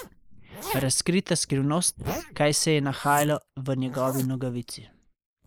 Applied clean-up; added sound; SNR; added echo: neural mask model Resemble Enhance denoiser.